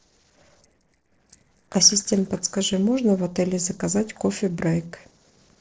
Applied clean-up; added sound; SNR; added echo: neural separator model SepFormer DNS4.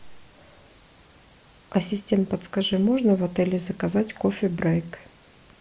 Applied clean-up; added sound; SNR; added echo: none; none; none; none.